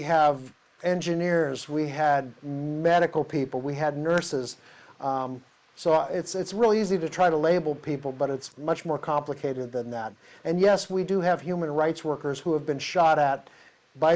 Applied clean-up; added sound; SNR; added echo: neural mask model Resemble Enhance denoiser.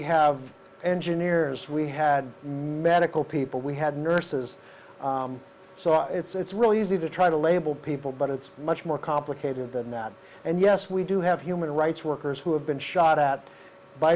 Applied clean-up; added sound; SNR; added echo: none; none; none; none.